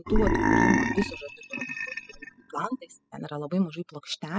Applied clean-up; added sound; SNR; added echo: classical method spectral subtraction.